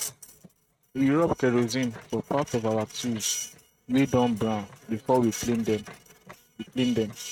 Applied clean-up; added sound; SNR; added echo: neural mask model RNNoise.